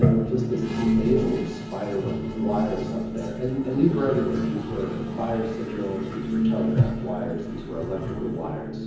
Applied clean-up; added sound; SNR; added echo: none; Toilet flush; 4 dB; reverberation time 1.0 s.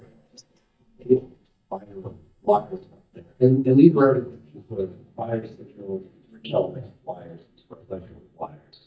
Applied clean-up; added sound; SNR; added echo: neural mask model DeepFilterNet 3.